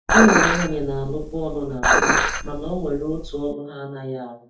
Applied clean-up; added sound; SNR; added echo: neural mask model DeepFilterNet 3.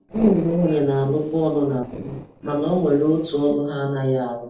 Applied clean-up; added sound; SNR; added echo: neural separator model SepFormer DNS4.